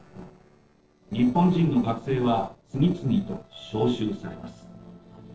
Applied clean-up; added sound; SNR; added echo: neural separator model SepFormer DNS4.